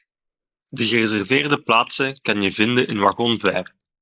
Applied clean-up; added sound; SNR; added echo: neural mask model Resemble Enhance denoiser.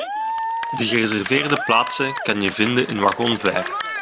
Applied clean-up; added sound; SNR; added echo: none; Cheering; 6 dB; none.